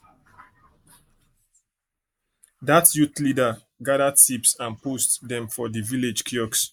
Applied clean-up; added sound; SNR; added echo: neural mask model Resemble Enhance denoiser.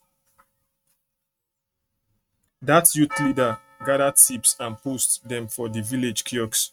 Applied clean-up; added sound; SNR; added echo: neural mask model RNNoise.